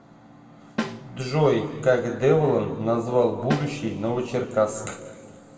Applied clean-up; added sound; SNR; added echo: none; Snare drum; 12 dB; reverberation time 1.8 s.